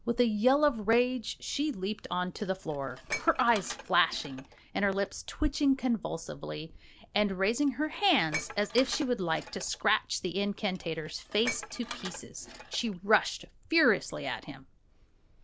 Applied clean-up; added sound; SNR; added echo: none; Dishes, pots, and pans; 14 dB; none.